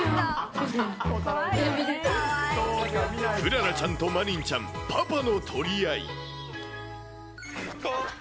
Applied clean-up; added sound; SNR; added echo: none; none; none; none.